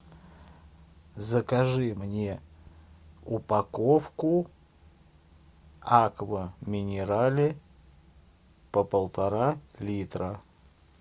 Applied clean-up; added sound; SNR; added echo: none; none; none; none.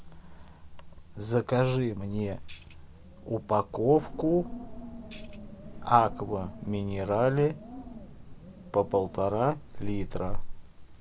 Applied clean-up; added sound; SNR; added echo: none; Tambourine + Wind; 8 dB; none.